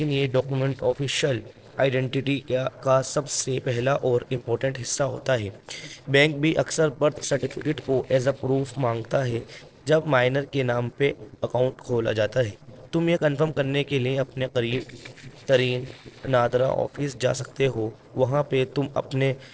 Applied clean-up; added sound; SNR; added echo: neural separator model SepFormer DNS4.